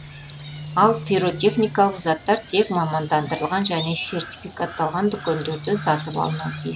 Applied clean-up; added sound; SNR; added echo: none; Crow; 12 dB; none.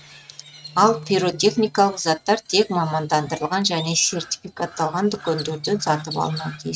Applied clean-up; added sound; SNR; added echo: neural mask model RNNoise.